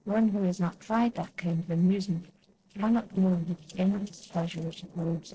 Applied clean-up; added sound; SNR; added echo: neural separator model SepFormer DNS4.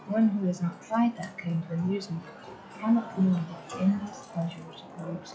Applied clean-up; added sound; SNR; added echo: classical method log-MMSE.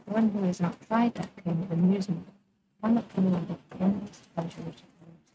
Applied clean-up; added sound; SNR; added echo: neural mask model RNNoise.